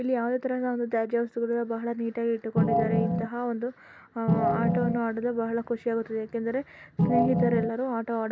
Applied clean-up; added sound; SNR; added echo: none; Organ; -4 dB; none.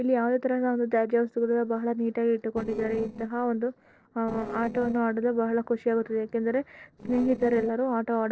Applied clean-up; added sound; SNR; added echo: neural separator model SepFormer DNS4.